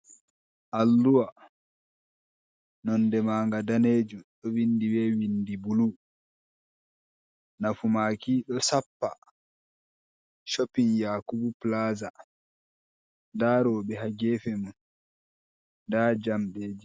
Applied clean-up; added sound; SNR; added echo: none; none; none; none.